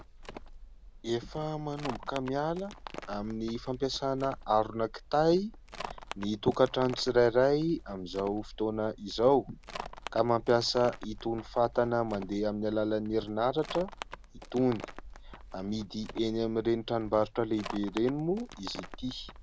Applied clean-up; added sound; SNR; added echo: none; Livestock, farm animals, working animals; 14 dB; none.